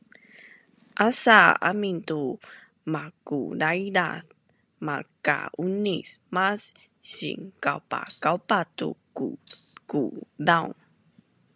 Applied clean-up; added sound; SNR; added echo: none; Rattle (instrument); 8 dB; none.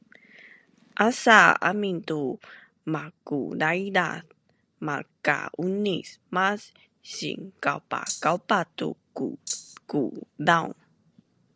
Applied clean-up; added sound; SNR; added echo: neural separator model SepFormer DNS4.